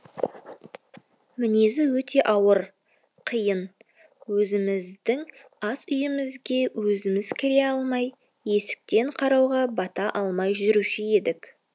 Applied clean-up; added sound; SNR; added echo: none; none; none; none.